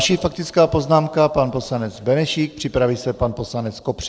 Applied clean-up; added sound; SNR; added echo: neural separator model SepFormer DNS4.